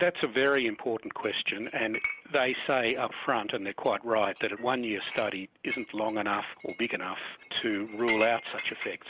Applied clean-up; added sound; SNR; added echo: none; Chink, clink; 12 dB; none.